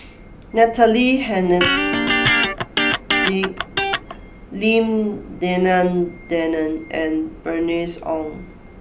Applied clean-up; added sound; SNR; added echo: none; Electric guitar; -1 dB; none.